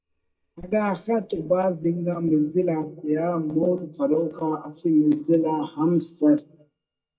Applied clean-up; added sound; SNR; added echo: neural mask model DeepFilterNet 3.